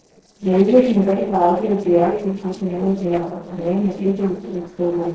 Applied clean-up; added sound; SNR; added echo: neural separator model SepFormer DNS4.